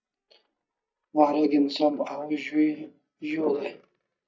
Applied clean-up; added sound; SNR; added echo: neural mask model DeepFilterNet 3.